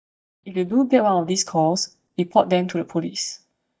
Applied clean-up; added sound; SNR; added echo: neural mask model DeepFilterNet 3.